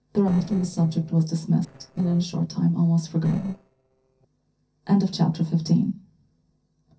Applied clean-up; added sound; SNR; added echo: neural separator model SepFormer DNS4.